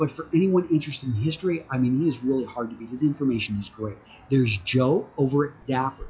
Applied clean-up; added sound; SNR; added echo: classical method WPE with log-MMSE.